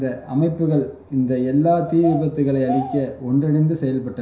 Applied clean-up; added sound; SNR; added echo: none; Bird vocalization, bird call, bird song; 13 dB; reverberation time 0.5 s.